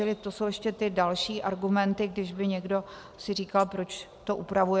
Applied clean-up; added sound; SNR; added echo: none; none; none; none.